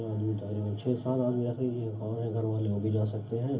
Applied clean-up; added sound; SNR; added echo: none; none; none; reverberation time 0.3 s.